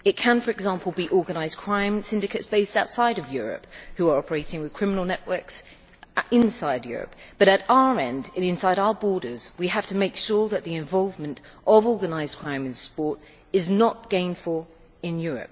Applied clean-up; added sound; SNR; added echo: none; none; none; none.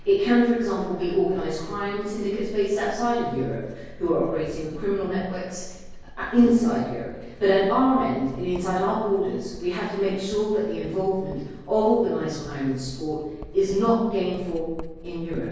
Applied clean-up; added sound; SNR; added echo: none; Writing; 16 dB; reverberation time 1.3 s.